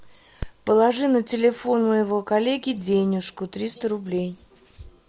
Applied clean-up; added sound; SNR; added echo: none; none; none; none.